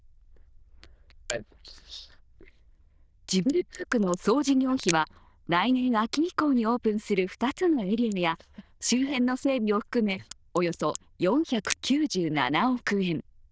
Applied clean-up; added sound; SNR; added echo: neural diffusion model UNIVERSE++.